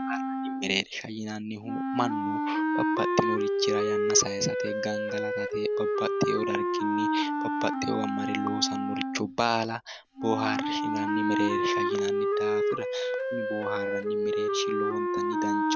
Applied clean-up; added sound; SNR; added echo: none; Wind instrument, woodwind instrument; -4 dB; none.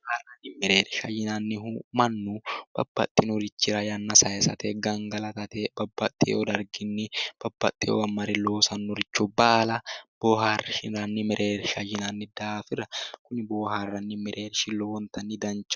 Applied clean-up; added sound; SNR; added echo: none; none; none; none.